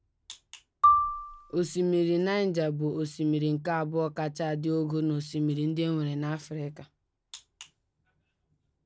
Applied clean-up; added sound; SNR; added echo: none; Marimba, xylophone; -1 dB; none.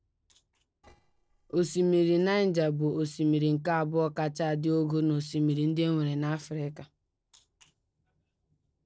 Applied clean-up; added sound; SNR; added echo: neural separator model SepFormer DNS4.